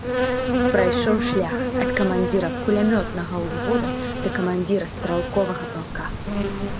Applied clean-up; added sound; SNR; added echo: none; Insect; 0 dB; none.